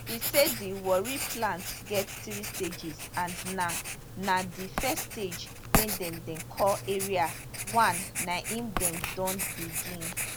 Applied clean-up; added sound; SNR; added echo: none; Writing; 3 dB; none.